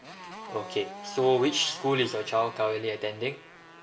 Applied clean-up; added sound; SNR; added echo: none; Motorcycle; 15 dB; reverberation time 0.4 s.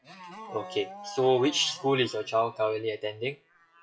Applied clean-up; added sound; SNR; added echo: classical method WPE with log-MMSE.